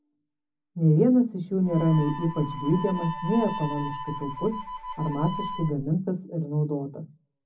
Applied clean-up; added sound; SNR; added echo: none; Harmonica; 11 dB; reverberation time 0.4 s.